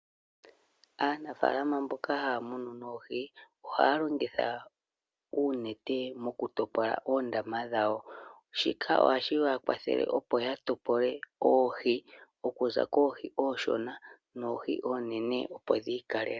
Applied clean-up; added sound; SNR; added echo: none; none; none; none.